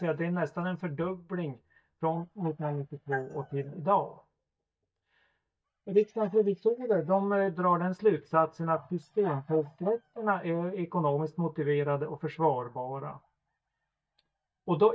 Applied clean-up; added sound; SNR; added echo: neural mask model DeepFilterNet 3.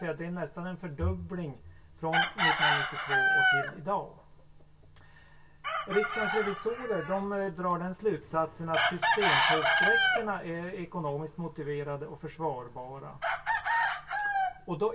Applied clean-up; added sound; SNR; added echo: none; Chicken, rooster; -3 dB; reverberation time 0.1 s.